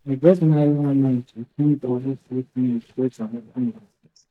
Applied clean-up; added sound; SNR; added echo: neural mask model DeepFilterNet 3.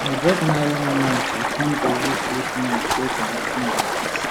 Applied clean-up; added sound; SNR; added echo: none; Stream; -1 dB; none.